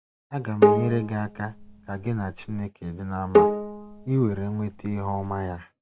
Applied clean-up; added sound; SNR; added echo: none; Bowed string instrument; -3 dB; none.